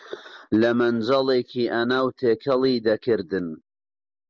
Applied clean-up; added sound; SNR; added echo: none; none; none; none.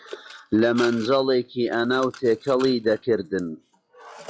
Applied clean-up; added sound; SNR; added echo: classical method log-MMSE.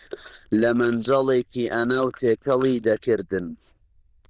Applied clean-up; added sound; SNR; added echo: neural diffusion model UNIVERSE++.